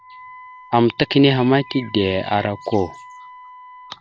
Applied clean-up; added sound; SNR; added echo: none; Bird + Wind instrument, woodwind instrument; 20 dB; none.